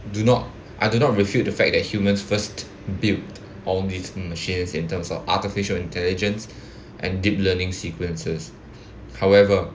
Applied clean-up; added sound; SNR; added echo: none; none; none; none.